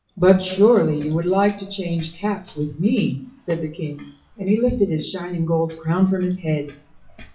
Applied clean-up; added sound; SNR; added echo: classical method WPE with log-MMSE.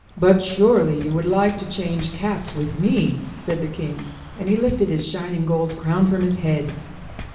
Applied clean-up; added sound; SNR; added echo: none; Waves, surf; 16 dB; reverberation time 0.9 s.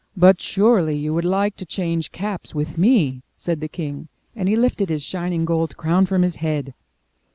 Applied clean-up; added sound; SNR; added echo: none; none; none; none.